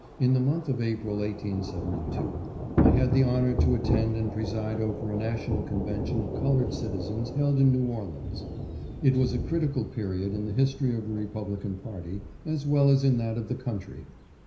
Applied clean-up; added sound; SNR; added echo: none; Thunder / Rain; 5 dB; reverberation time 0.5 s.